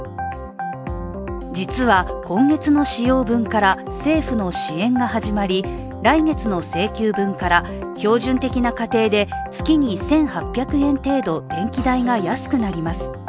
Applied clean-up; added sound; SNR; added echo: none; none; none; none.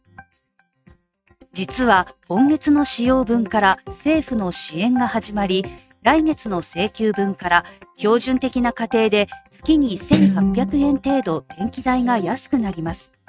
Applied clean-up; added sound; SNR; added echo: neural mask model RNNoise.